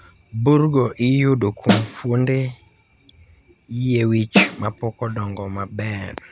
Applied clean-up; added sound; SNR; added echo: none; Snare drum; 0 dB; none.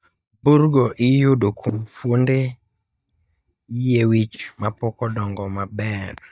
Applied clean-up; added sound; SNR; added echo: neural mask model DeepFilterNet 3.